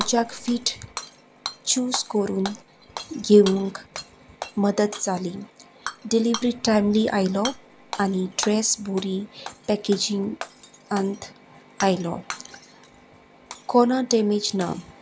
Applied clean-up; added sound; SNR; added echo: none; Shatter / Hammer; 15 dB; none.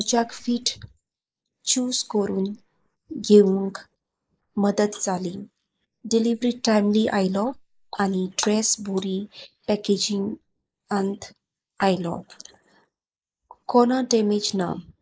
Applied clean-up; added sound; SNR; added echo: neural mask model Resemble Enhance denoiser.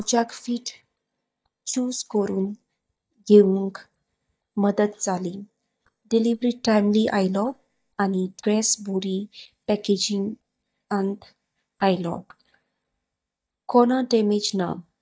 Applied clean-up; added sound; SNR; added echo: neural mask model DeepFilterNet 3.